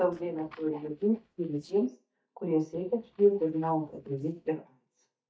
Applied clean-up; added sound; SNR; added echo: neural mask model DeepFilterNet 3.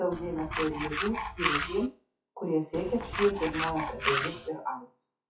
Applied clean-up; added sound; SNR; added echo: classical method WPE with log-MMSE.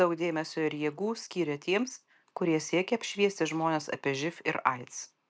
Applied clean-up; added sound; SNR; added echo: none; none; none; none.